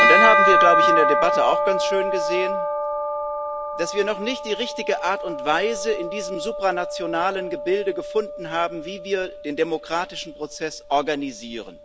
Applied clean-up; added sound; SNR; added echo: none; Bell; -2 dB; none.